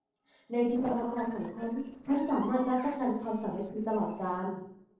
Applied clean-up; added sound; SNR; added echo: neural separator model SepFormer DNS4.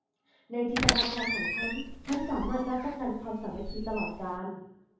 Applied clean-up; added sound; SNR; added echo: none; Squeak; 0 dB; reverberation time 0.9 s.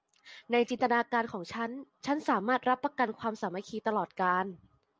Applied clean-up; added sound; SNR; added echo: none; none; none; none.